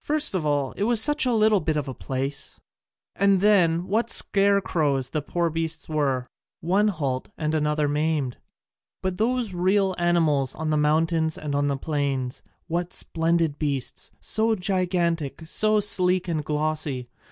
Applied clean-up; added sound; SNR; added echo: none; none; none; none.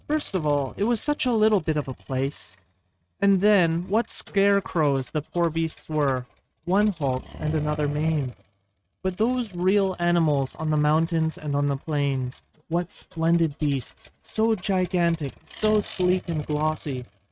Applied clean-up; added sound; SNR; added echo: neural mask model RNNoise.